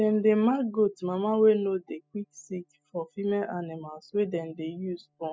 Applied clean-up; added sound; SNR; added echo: classical method spectral subtraction.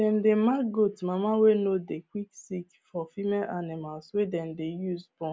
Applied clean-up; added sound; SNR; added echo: none; none; none; none.